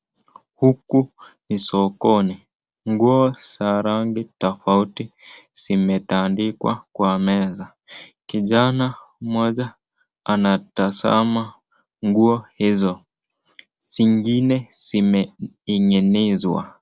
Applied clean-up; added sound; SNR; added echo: none; none; none; none.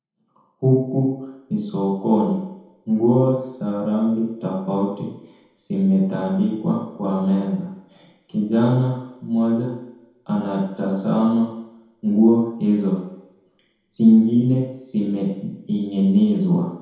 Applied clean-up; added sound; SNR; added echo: none; none; none; reverberation time 0.9 s.